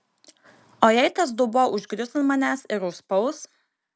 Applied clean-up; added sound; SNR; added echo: none; none; none; none.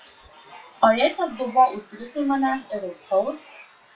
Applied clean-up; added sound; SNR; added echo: classical method WPE with log-MMSE.